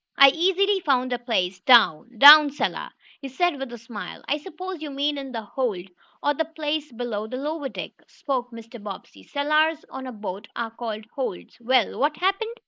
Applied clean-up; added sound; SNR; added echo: neural mask model Resemble Enhance denoiser.